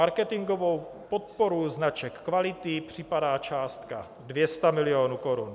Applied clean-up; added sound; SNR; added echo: none; none; none; none.